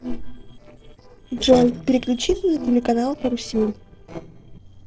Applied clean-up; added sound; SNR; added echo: neural separator model SepFormer DNS4.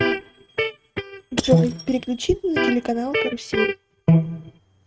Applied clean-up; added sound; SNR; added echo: neural mask model RNNoise.